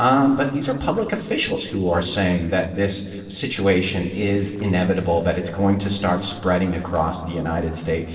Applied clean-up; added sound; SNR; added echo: neural separator model SepFormer DNS4.